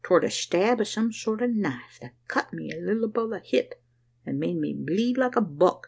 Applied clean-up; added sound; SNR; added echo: none; none; none; none.